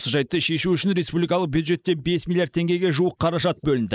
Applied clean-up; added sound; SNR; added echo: neural mask model Resemble Enhance denoiser.